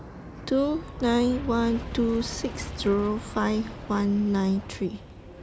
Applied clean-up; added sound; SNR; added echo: none; Aircraft; 11 dB; none.